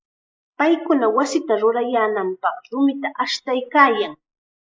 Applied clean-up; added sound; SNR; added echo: neural mask model Resemble Enhance denoiser.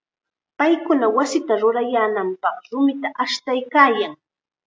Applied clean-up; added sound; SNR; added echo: none; none; none; none.